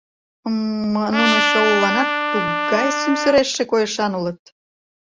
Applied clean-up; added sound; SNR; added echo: none; Trumpet; 0 dB; none.